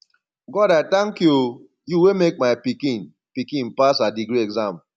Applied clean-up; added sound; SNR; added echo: none; none; none; none.